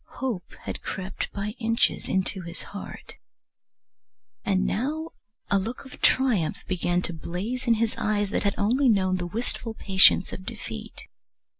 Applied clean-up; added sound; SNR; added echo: none; none; none; none.